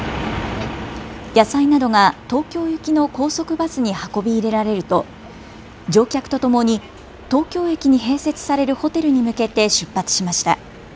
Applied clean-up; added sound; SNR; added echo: none; none; none; none.